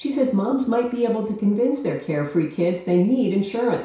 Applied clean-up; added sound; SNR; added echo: none; none; none; reverberation time 0.6 s.